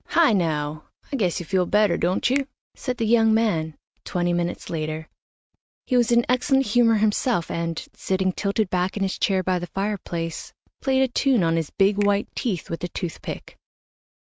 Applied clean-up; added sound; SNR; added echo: neural mask model RNNoise.